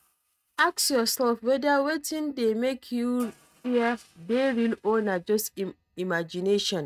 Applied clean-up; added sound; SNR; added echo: neural mask model RNNoise.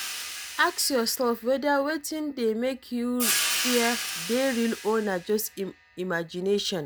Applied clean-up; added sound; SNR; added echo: none; Cymbal; 7 dB; none.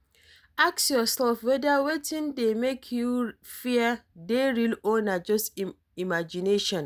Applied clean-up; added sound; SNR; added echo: none; none; none; none.